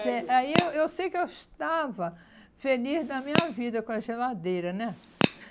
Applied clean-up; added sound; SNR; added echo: none; Crack / Crackle; -2 dB; none.